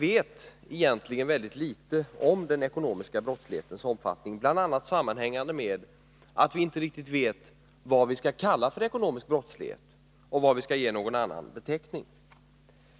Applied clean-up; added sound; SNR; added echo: none; none; none; none.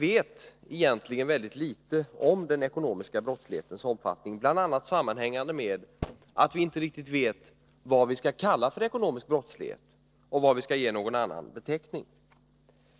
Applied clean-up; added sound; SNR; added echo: neural separator model SepFormer DNS4.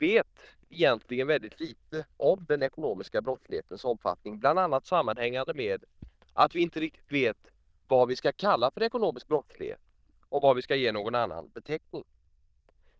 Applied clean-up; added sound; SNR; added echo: neural diffusion model UNIVERSE++.